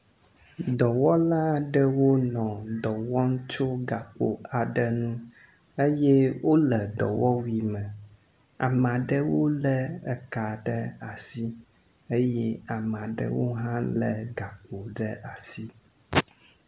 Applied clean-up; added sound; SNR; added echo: none; none; none; none.